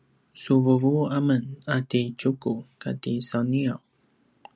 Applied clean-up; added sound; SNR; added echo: none; none; none; none.